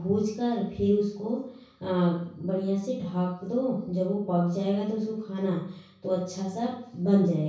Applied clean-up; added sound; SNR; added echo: none; none; none; reverberation time 0.6 s.